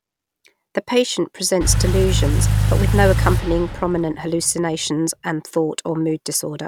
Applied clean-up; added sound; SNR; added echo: none; Engine / Car; -2 dB; none.